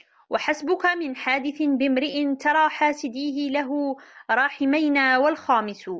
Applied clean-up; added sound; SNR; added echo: none; none; none; none.